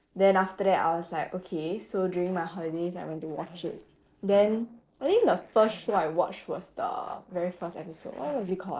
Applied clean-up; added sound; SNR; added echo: neural separator model SepFormer DNS4.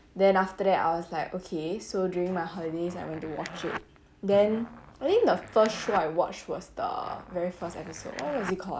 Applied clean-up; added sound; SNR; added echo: none; Zipper (clothing); 15 dB; none.